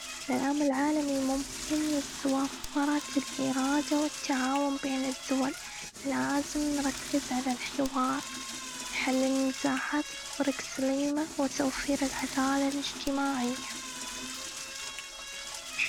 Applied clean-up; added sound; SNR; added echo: none; Toilet flush / Door; 9 dB; none.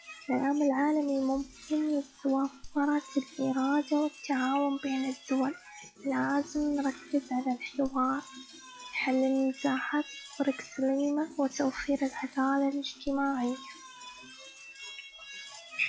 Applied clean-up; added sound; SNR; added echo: classical method log-MMSE.